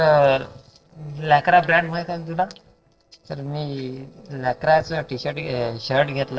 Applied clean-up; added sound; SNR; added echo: neural separator model SepFormer DNS4.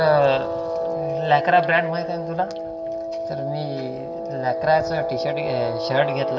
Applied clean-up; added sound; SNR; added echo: none; Guitar; 3 dB; reverberation time 2.1 s.